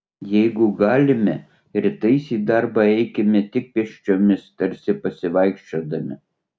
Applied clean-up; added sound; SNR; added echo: none; none; none; none.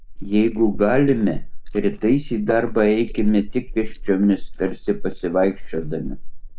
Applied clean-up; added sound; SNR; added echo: neural mask model Resemble Enhance denoiser.